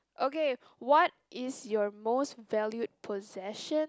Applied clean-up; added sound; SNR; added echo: none; none; none; none.